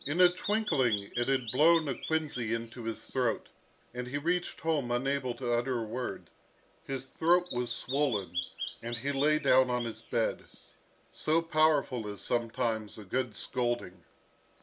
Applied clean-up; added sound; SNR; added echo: none; Bird vocalization, bird call, bird song; 12 dB; none.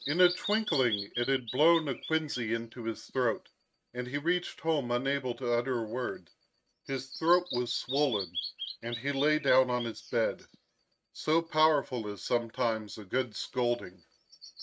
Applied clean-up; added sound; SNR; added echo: neural mask model RNNoise.